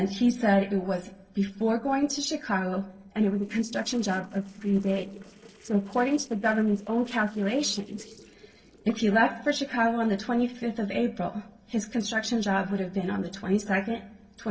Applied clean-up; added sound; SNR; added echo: neural separator model SepFormer DNS4.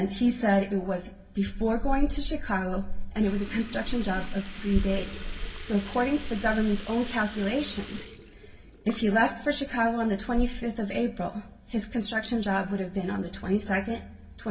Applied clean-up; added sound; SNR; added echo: none; Sink (filling or washing) / Liquid; 16 dB; reverberation time 0.2 s.